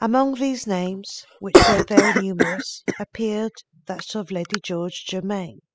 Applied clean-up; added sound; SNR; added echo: classical method spectral subtraction.